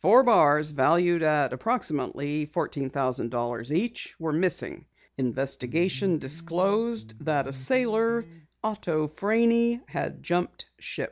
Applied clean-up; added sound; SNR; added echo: none; Electric guitar; 18 dB; none.